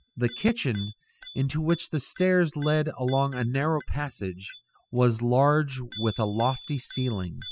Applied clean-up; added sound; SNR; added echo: classical method spectral subtraction.